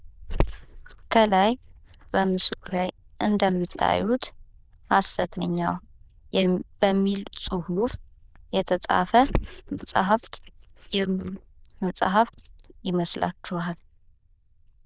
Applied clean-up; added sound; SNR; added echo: neural diffusion model UNIVERSE++.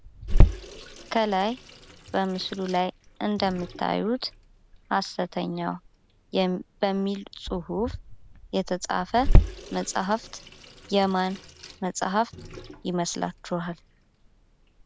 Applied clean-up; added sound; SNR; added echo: none; Sink (filling or washing) / Water tap, faucet; -1 dB; none.